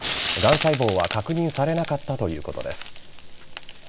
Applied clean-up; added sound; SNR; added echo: none; Frying (food); 4 dB; none.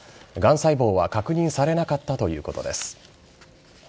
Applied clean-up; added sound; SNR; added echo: none; none; none; none.